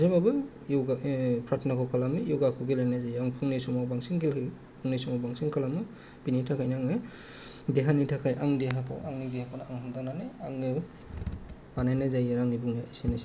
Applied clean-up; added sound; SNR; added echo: none; none; none; none.